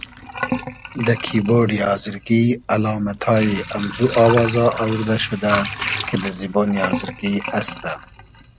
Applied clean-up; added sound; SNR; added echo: none; Sink (filling or washing) / Water; 9 dB; none.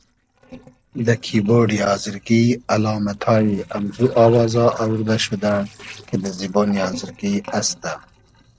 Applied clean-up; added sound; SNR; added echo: neural separator model SepFormer DNS4.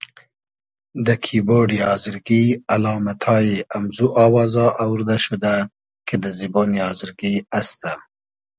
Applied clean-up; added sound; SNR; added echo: none; none; none; none.